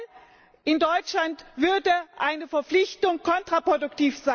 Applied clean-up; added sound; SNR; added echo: none; none; none; none.